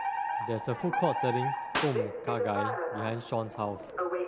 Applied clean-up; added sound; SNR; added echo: none; Alarm + Clapping; 0 dB; none.